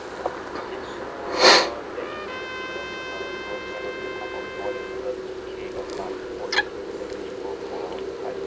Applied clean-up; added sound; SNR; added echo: none; Trumpet; 10 dB; none.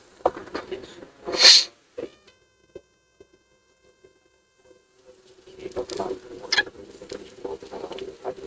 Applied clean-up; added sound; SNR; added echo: neural mask model RNNoise.